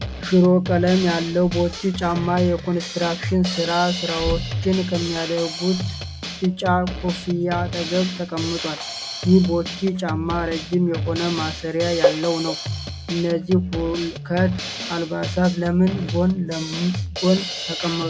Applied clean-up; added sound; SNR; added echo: none; Drum kit; 8 dB; none.